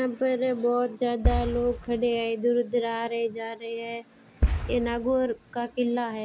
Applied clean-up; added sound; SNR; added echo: none; Boom; 1 dB; none.